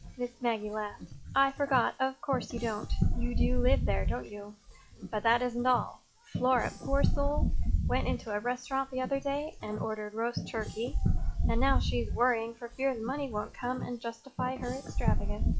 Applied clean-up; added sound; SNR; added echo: classical method log-MMSE.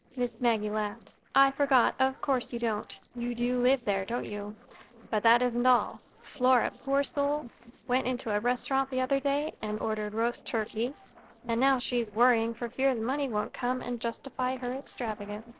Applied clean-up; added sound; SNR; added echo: neural separator model SepFormer DNS4.